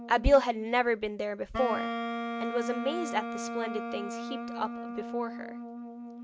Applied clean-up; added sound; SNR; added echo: none; Wind instrument, woodwind instrument; 6 dB; none.